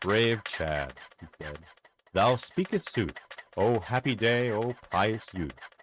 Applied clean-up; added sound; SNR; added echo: neural mask model RNNoise.